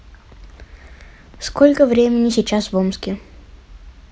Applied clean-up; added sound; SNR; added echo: none; none; none; none.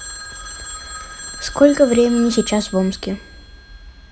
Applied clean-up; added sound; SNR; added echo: none; Telephone; 14 dB; none.